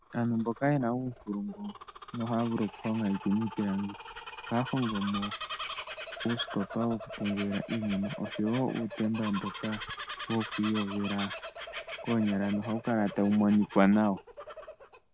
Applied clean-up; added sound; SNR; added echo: none; Bird vocalization, bird call, bird song; 11 dB; none.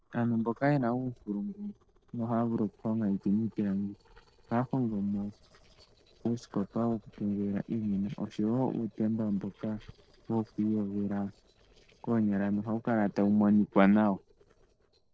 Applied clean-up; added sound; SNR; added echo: neural separator model SepFormer DNS4.